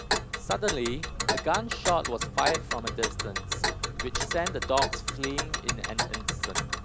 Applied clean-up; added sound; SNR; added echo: none; Tick; -1 dB; none.